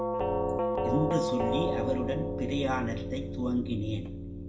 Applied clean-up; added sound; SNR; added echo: none; Doorbell; -2 dB; reverberation time 0.7 s.